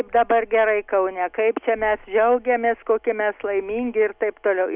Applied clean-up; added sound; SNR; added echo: none; none; none; none.